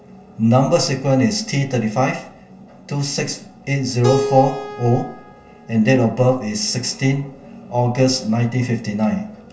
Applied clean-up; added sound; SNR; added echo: none; Keyboard (musical); 13 dB; reverberation time 0.1 s.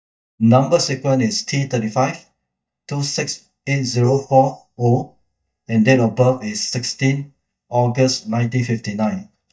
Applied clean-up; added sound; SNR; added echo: neural mask model DeepFilterNet 3.